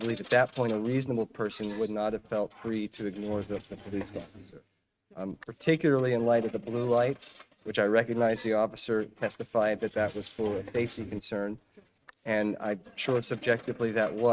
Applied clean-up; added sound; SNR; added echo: neural mask model RNNoise.